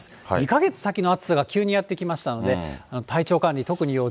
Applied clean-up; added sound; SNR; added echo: none; none; none; none.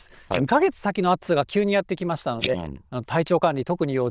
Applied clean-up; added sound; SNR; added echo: neural diffusion model UNIVERSE++.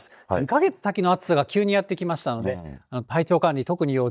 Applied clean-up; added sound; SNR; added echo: neural mask model DeepFilterNet 3.